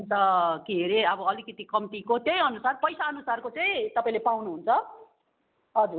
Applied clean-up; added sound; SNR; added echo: none; none; none; none.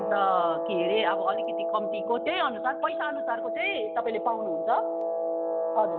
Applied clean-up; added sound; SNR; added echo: none; Guitar; 1 dB; none.